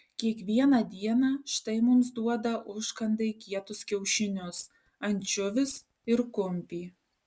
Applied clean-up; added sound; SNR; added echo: none; none; none; none.